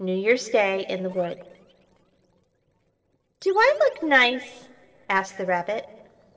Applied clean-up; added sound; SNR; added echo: neural separator model SepFormer DNS4.